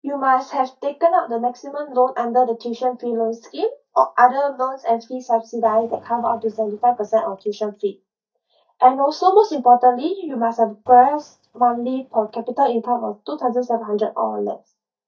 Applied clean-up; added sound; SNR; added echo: neural mask model DeepFilterNet 3.